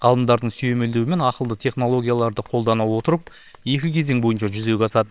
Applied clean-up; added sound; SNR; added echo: neural separator model SepFormer WHAMR!.